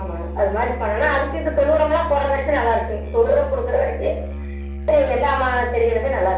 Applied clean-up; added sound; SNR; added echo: none; Musical instrument; 8 dB; reverberation time 0.5 s.